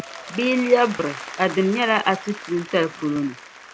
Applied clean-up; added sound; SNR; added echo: none; Applause; 14 dB; none.